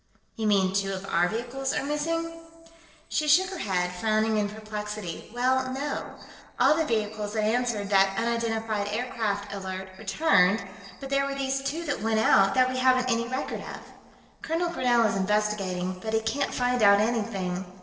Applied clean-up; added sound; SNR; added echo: neural separator model SepFormer DNS4.